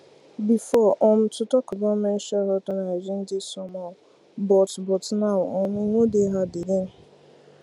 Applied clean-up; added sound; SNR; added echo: none; none; none; none.